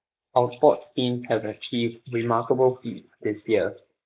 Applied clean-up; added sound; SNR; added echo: neural mask model Resemble Enhance denoiser.